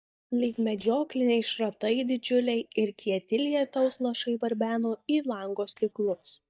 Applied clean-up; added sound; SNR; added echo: neural mask model DeepFilterNet 3.